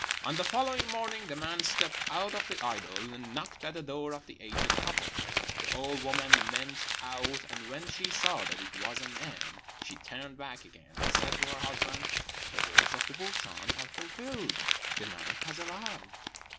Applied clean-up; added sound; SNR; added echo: none; Crumpling, crinkling; -5 dB; none.